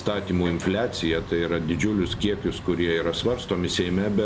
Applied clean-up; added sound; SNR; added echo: none; Truck; 12 dB; none.